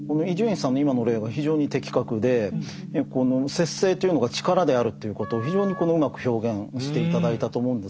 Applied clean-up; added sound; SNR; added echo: none; Wind instrument, woodwind instrument + Gong; 15 dB; none.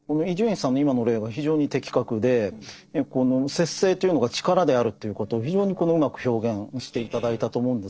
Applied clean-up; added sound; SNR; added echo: neural separator model SepFormer DNS4.